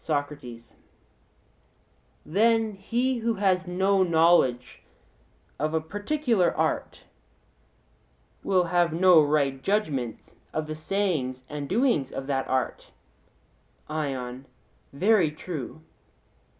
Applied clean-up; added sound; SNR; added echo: none; none; none; none.